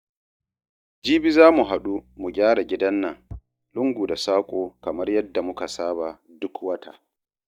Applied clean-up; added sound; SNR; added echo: neural mask model DeepFilterNet 3.